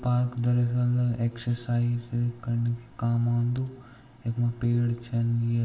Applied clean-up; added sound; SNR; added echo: none; none; none; reverberation time 0.8 s.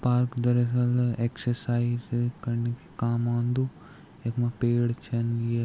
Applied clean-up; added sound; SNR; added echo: none; none; none; none.